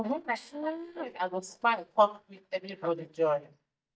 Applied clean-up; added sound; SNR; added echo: neural mask model DeepFilterNet 3.